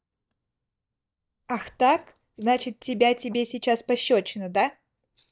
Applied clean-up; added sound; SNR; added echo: neural mask model DeepFilterNet 3.